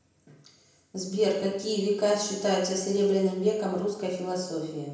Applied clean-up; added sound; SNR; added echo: none; none; none; reverberation time 0.9 s.